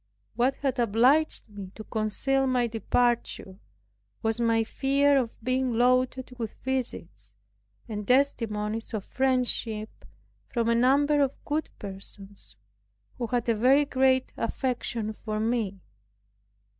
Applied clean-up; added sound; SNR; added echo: none; none; none; none.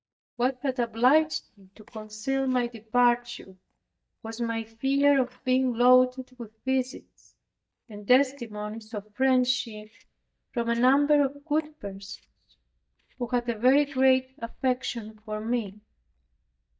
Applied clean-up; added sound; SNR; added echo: neural mask model DeepFilterNet 3.